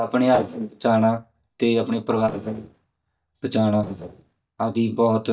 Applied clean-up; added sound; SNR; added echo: neural mask model DeepFilterNet 3.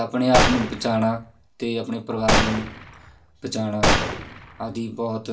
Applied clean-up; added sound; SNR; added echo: none; Gunshot, gunfire; -1 dB; reverberation time 0.2 s.